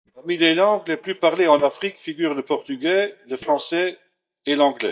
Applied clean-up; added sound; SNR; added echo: neural mask model DeepFilterNet 3.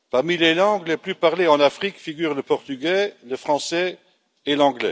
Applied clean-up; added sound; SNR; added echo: none; none; none; none.